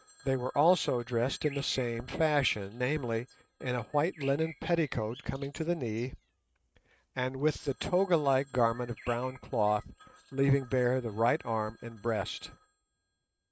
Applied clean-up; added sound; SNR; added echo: neural mask model RNNoise.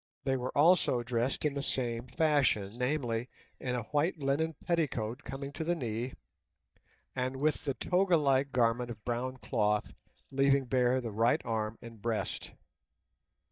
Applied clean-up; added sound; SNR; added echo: neural mask model DeepFilterNet 3.